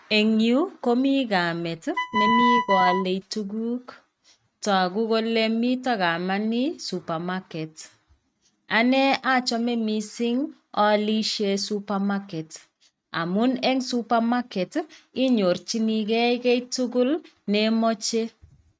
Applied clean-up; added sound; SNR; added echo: neural mask model RNNoise.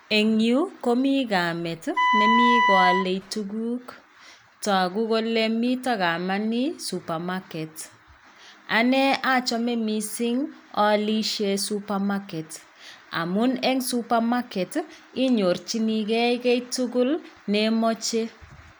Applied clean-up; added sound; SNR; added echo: none; Wind instrument, woodwind instrument; -3 dB; none.